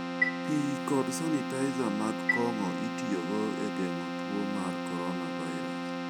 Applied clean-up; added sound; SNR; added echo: none; Chime + Keyboard (musical); 0 dB; none.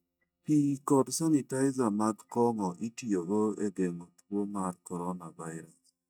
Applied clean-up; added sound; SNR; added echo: neural mask model DeepFilterNet 3.